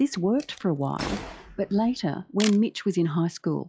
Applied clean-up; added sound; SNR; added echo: classical method log-MMSE.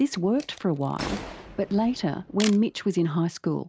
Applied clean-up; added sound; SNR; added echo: none; Camera + Gunshot, gunfire; 14 dB; none.